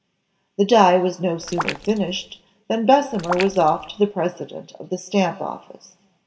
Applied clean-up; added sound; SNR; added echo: none; Raindrop; 11 dB; reverberation time 0.7 s.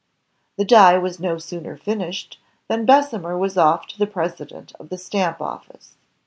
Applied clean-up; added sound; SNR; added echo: none; none; none; none.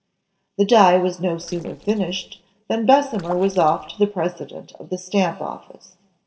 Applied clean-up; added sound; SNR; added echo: neural separator model SepFormer DNS4.